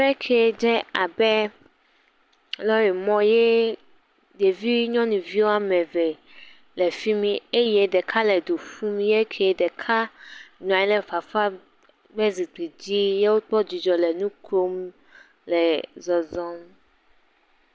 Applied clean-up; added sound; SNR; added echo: none; none; none; none.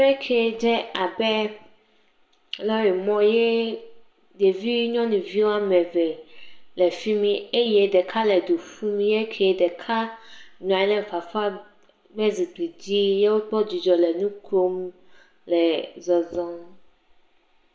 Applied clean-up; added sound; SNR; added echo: none; none; none; reverberation time 0.5 s.